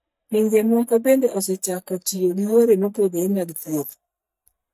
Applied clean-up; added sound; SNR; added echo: neural mask model DeepFilterNet 3.